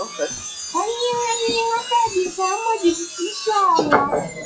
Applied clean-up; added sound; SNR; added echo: classical method WPE with log-MMSE.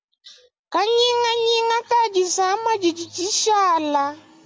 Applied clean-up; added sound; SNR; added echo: none; none; none; none.